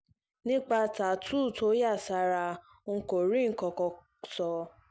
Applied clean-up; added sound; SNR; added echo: none; none; none; none.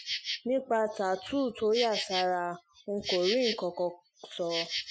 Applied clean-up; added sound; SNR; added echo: classical method Wiener filter.